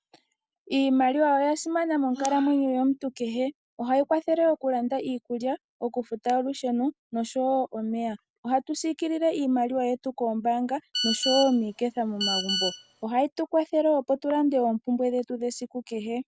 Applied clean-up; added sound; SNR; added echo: none; Telephone; 4 dB; none.